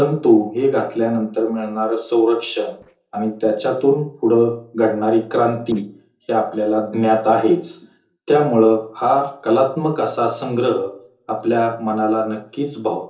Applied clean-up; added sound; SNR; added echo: neural separator model SepFormer DNS4.